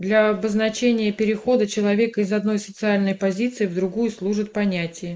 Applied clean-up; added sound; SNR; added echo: neural mask model Resemble Enhance denoiser.